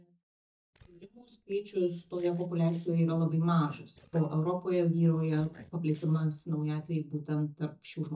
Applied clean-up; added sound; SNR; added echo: neural mask model DeepFilterNet 3.